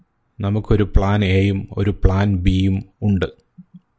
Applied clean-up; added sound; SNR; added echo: none; none; none; none.